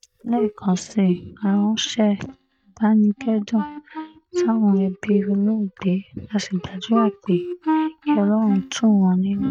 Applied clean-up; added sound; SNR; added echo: neural mask model DeepFilterNet 3.